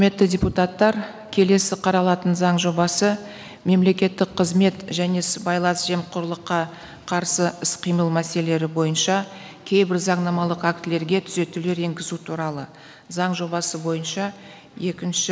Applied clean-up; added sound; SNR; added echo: none; none; none; none.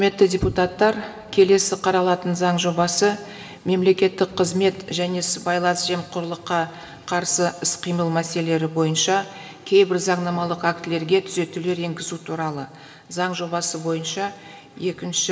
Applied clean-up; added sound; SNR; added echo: none; none; none; reverberation time 0.7 s.